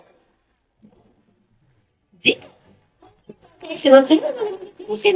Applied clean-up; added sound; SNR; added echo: neural mask model DeepFilterNet 3.